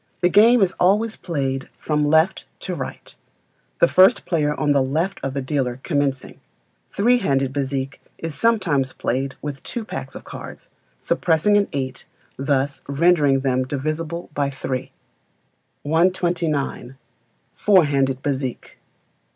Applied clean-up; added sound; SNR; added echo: none; none; none; none.